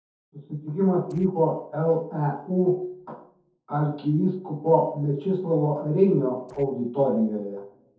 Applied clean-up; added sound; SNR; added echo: neural separator model SepFormer DNS4.